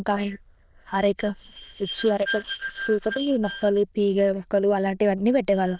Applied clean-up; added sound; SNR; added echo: neural diffusion model UNIVERSE++.